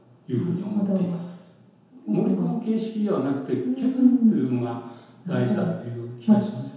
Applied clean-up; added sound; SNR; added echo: none; none; none; reverberation time 1.0 s.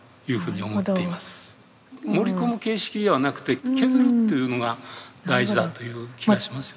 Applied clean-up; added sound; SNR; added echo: none; none; none; none.